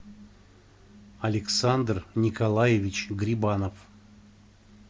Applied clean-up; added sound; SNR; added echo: none; none; none; none.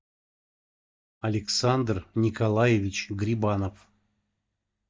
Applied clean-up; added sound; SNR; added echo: neural mask model DeepFilterNet 3.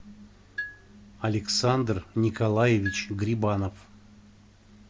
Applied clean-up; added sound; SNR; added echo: none; Marimba, xylophone; 15 dB; none.